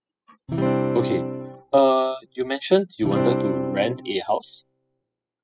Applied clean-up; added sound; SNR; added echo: classical method spectral subtraction.